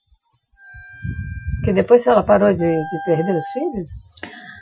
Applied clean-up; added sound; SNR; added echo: classical method Wiener filter.